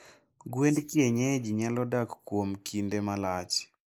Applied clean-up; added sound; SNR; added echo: neural mask model Resemble Enhance denoiser.